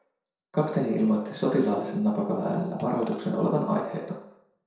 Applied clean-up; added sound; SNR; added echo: neural separator model SepFormer DNS4.